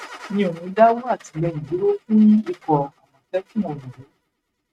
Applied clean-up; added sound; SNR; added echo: neural mask model RNNoise.